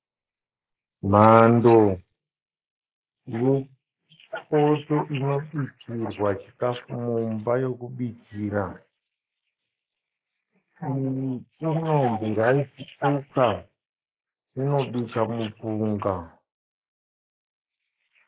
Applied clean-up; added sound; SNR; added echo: neural mask model Resemble Enhance denoiser.